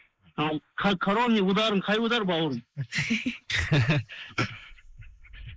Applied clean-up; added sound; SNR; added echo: neural mask model Resemble Enhance denoiser.